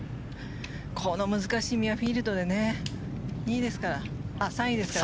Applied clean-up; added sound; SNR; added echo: none; none; none; none.